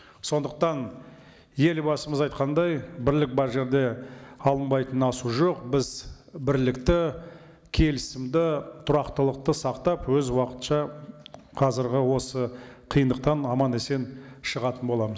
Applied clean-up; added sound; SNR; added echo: none; none; none; none.